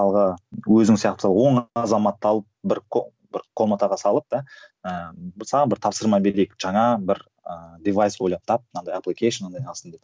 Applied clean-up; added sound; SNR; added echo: none; none; none; none.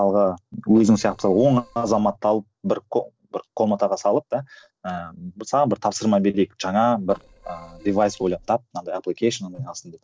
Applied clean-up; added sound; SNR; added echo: neural separator model SepFormer DNS4.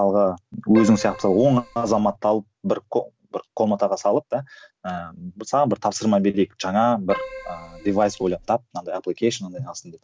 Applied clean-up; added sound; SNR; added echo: none; Keyboard (musical); 13 dB; none.